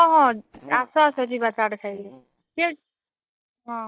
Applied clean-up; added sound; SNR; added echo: neural mask model DeepFilterNet 3.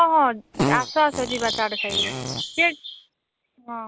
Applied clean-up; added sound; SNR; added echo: none; Fart + Chirp, tweet; 5 dB; none.